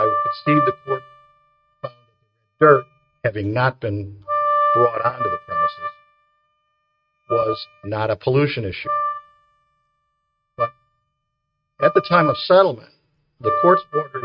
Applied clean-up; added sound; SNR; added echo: neural mask model RNNoise.